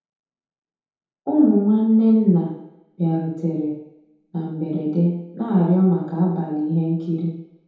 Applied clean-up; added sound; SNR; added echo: none; none; none; reverberation time 0.8 s.